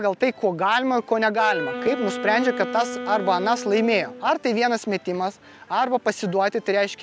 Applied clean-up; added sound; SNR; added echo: none; Wind instrument, woodwind instrument; 9 dB; none.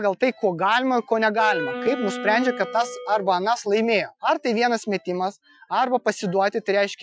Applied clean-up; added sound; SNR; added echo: classical method Wiener filter.